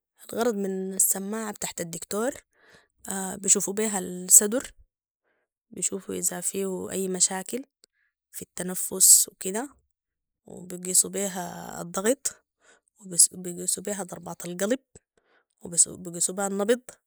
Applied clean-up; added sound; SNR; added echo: neural mask model Resemble Enhance denoiser.